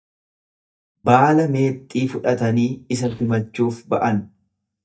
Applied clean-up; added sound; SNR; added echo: neural mask model DeepFilterNet 3.